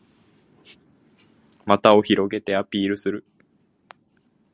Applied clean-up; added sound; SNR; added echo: none; none; none; none.